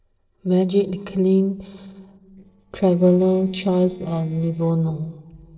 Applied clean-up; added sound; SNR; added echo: neural separator model SepFormer DNS4.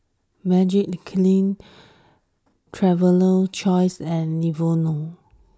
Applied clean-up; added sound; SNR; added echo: none; none; none; none.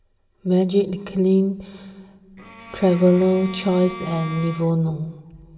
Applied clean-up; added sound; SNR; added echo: none; Bowed string instrument; 17 dB; reverberation time 2.3 s.